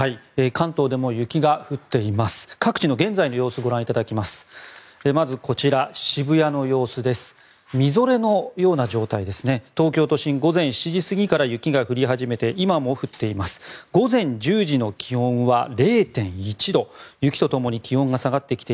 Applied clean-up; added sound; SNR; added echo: none; none; none; none.